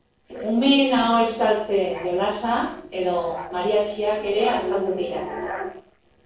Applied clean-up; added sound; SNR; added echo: neural separator model SepFormer DNS4.